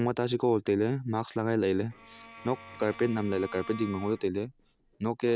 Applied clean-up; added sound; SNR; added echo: none; Bowed string instrument; 18 dB; none.